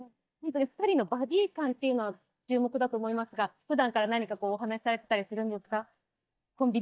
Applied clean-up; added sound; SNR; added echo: neural mask model DeepFilterNet 3.